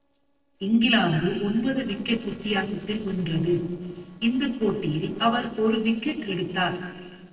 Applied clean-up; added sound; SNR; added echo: neural separator model SepFormer DNS4.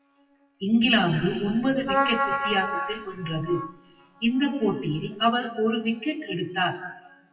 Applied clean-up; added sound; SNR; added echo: classical method WPE with log-MMSE.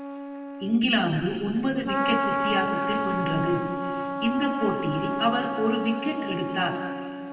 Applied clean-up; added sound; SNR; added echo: none; Trumpet; 3 dB; reverberation time 2.2 s.